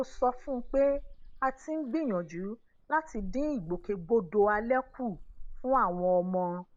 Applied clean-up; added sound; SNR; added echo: none; Meow / Purr; 14 dB; none.